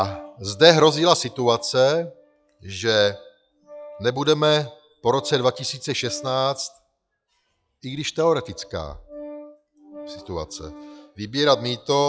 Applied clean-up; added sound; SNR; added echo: classical method log-MMSE.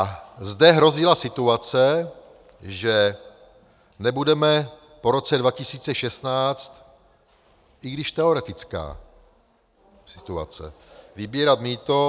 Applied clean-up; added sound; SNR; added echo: none; none; none; none.